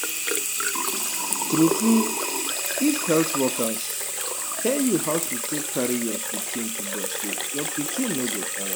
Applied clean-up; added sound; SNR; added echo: none; Sink (filling or washing) / Water tap, faucet; 0 dB; none.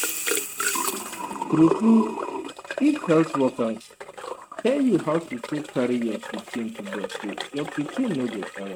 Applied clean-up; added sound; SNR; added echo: neural mask model RNNoise.